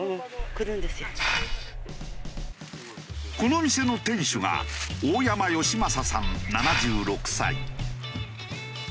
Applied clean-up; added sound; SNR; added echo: none; Hiss; 2 dB; none.